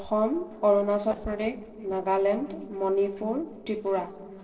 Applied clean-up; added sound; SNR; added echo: neural separator model SepFormer DNS4.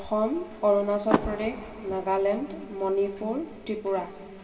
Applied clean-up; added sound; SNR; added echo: none; Car; 8 dB; reverberation time 2.3 s.